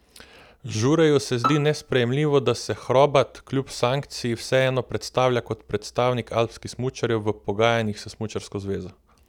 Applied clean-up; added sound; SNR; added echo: none; Bowed string instrument; 8 dB; none.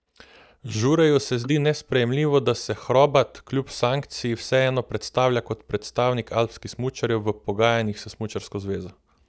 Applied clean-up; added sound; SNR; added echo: neural mask model DeepFilterNet 3.